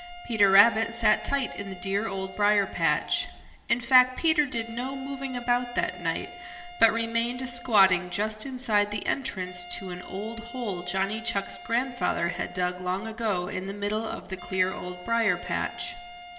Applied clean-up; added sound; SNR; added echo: none; Wind instrument, woodwind instrument; 16 dB; reverberation time 1.6 s.